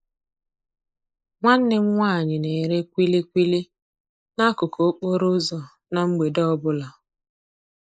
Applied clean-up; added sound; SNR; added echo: neural mask model Resemble Enhance denoiser.